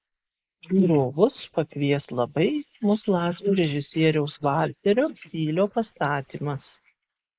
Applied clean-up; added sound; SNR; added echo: neural mask model Resemble Enhance denoiser.